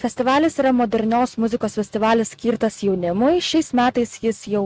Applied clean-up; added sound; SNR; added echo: neural mask model RNNoise.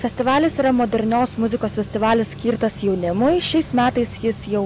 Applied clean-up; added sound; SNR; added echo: none; Mechanical fan; 15 dB; none.